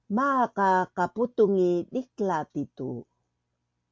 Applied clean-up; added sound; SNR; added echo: none; none; none; none.